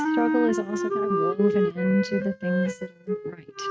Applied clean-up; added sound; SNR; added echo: neural mask model RNNoise.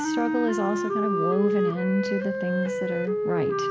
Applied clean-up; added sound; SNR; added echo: none; Wind instrument, woodwind instrument; -1 dB; none.